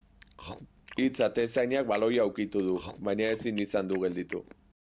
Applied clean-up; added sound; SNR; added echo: none; Chewing, mastication; 17 dB; none.